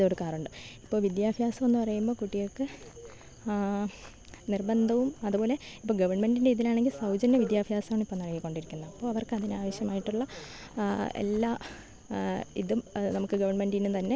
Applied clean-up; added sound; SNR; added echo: none; none; none; none.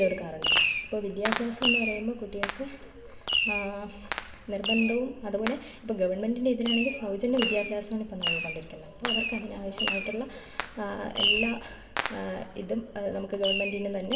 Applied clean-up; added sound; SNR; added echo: none; Fireworks; 1 dB; reverberation time 1.0 s.